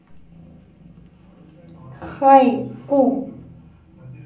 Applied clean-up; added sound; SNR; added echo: none; none; none; reverberation time 0.6 s.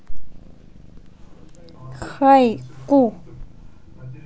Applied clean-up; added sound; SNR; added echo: none; none; none; none.